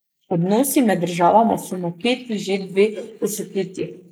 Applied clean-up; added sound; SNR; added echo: neural mask model Resemble Enhance denoiser.